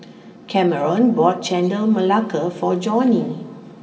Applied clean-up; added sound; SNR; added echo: none; none; none; reverberation time 2.6 s.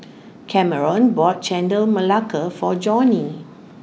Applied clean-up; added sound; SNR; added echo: none; none; none; none.